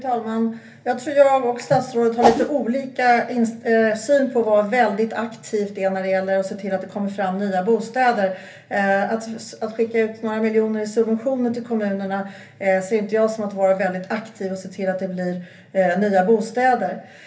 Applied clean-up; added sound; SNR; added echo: none; Whoosh, swoosh, swish; -3 dB; reverberation time 0.3 s.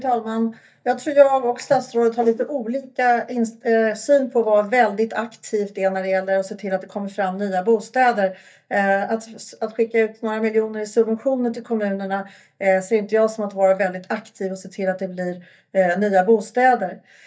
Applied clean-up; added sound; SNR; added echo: neural mask model DeepFilterNet 3.